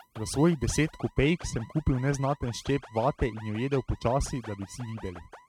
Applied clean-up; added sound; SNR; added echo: neural mask model RNNoise.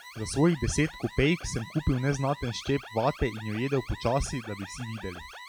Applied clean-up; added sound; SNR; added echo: classical method log-MMSE.